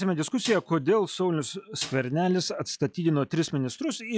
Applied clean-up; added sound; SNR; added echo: classical method log-MMSE.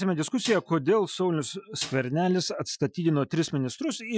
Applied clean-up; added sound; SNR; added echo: classical method Wiener filter.